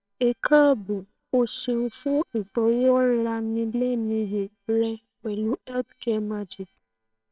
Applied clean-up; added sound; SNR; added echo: neural separator model SepFormer WHAMR!.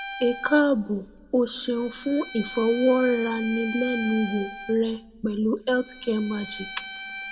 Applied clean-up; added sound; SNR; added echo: none; Bowed string instrument; 13 dB; reverberation time 0.6 s.